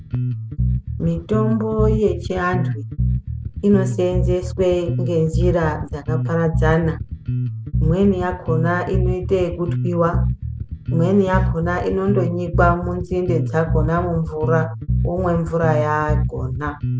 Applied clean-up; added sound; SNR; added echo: none; Bass guitar; 2 dB; none.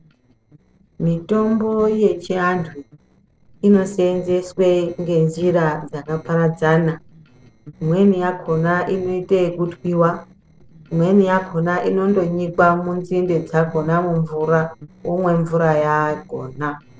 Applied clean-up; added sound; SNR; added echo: neural separator model SepFormer DNS4.